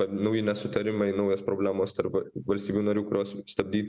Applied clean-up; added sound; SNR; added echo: none; none; none; none.